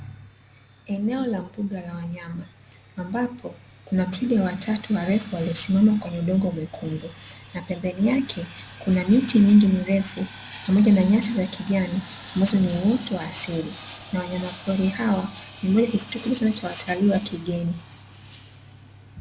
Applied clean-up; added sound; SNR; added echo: none; Fixed-wing aircraft, airplane; 19 dB; none.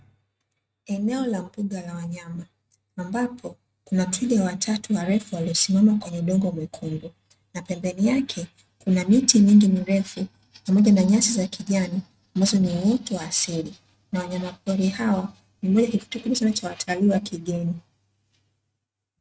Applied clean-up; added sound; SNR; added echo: neural mask model RNNoise.